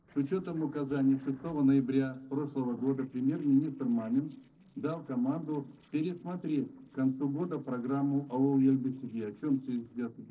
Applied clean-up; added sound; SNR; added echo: neural separator model SepFormer DNS4.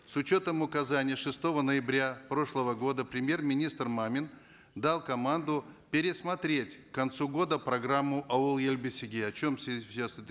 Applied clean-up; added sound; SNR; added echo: none; none; none; none.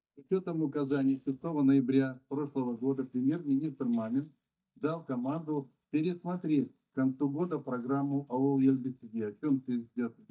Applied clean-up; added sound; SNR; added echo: neural mask model DeepFilterNet 3.